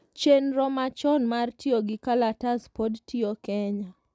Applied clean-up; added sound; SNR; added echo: none; none; none; none.